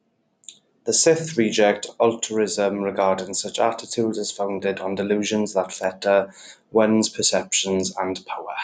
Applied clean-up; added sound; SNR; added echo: none; none; none; none.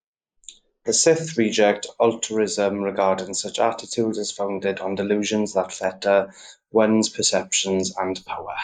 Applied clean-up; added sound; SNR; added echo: neural mask model Resemble Enhance denoiser.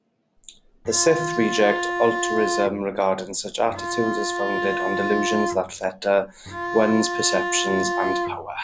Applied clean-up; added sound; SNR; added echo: none; Bowed string instrument; 3 dB; none.